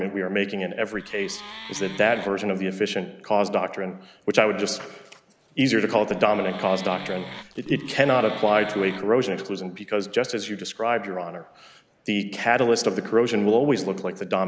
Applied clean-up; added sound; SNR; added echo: none; Wood; 16 dB; none.